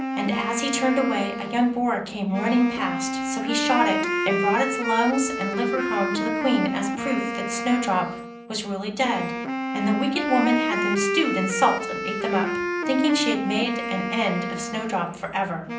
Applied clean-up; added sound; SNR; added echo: none; Wind instrument, woodwind instrument; 3 dB; reverberation time 0.6 s.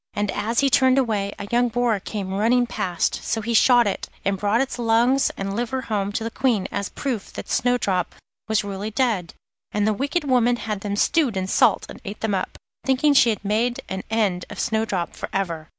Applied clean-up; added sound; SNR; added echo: none; none; none; none.